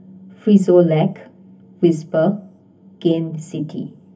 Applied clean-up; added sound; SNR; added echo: none; none; none; reverberation time 0.3 s.